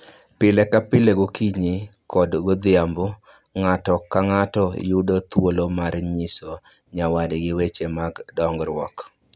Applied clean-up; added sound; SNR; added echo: none; none; none; none.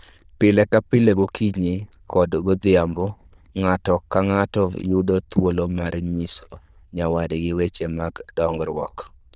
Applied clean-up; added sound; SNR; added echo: neural diffusion model UNIVERSE++.